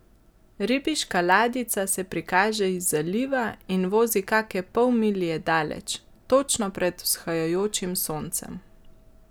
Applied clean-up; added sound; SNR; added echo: none; none; none; none.